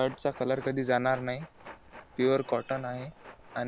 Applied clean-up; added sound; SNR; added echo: none; Train; 19 dB; none.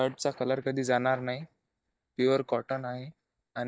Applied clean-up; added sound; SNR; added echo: neural mask model DeepFilterNet 3.